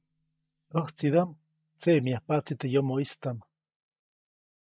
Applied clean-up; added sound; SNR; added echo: neural mask model DeepFilterNet 3.